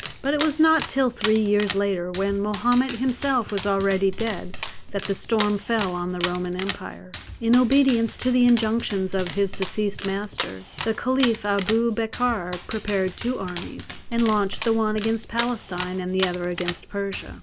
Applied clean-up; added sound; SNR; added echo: none; Dog; 11 dB; none.